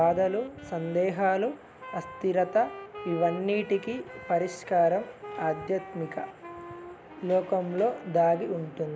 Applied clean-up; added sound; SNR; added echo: none; Wind instrument, woodwind instrument; 16 dB; none.